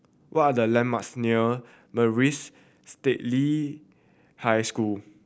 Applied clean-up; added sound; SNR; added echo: none; none; none; none.